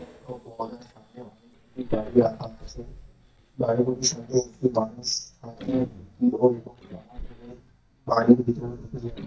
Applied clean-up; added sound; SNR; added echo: neural mask model DeepFilterNet 3.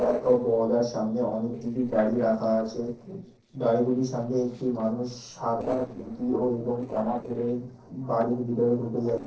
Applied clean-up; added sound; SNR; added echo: neural separator model SepFormer DNS4.